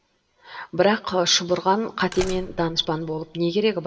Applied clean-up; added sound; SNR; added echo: none; Slam; 17 dB; reverberation time 0.2 s.